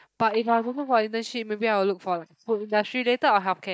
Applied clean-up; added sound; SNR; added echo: neural mask model DeepFilterNet 3.